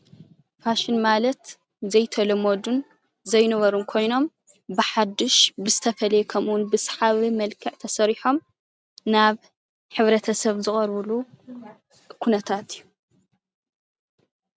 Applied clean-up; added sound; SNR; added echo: none; none; none; none.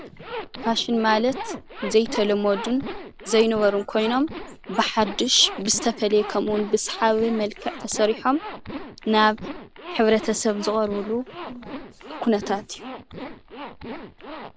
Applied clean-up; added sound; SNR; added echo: none; Zipper (clothing); 12 dB; none.